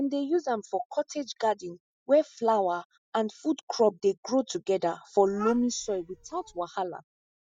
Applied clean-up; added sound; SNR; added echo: neural mask model DeepFilterNet 3.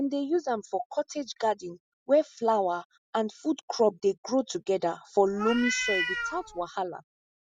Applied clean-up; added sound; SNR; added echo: none; Meow; 4 dB; none.